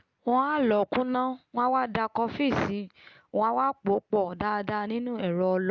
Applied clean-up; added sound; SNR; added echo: none; none; none; none.